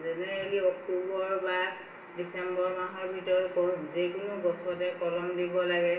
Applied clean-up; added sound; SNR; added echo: none; none; none; reverberation time 1.0 s.